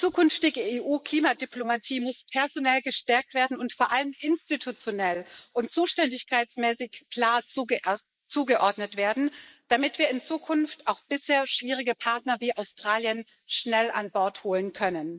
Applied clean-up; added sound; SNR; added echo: neural mask model Resemble Enhance denoiser.